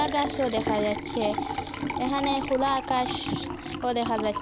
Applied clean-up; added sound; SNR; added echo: none; Liquid; 4 dB; none.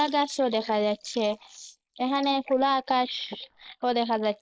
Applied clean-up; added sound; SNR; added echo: neural mask model Resemble Enhance denoiser.